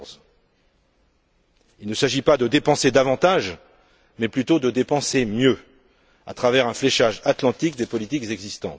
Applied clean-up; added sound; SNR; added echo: none; none; none; none.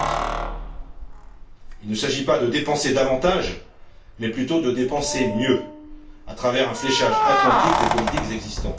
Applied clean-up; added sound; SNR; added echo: none; Keys jangling; 2 dB; reverberation time 0.3 s.